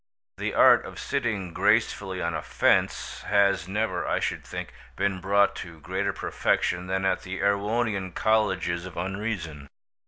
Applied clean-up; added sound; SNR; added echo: none; none; none; none.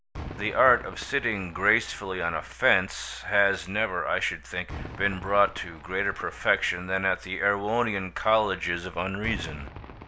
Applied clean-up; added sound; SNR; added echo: none; Cheering / Fireworks; 17 dB; none.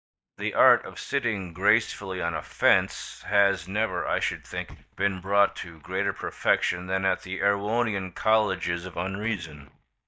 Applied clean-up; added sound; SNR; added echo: neural mask model DeepFilterNet 3.